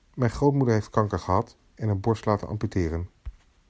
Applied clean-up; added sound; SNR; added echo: none; none; none; none.